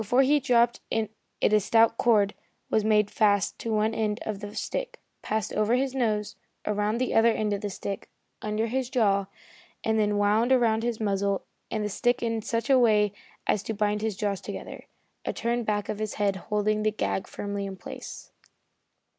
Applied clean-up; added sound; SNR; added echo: none; none; none; none.